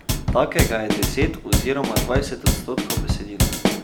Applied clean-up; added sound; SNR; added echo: none; Drum kit; -3 dB; none.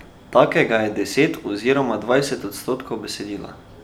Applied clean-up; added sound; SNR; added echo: none; none; none; none.